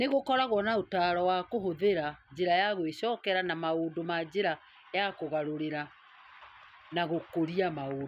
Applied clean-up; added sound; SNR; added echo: none; none; none; none.